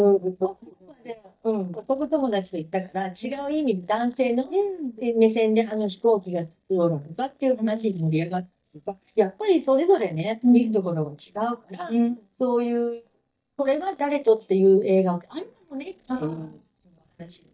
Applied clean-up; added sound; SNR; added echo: neural mask model DeepFilterNet 3.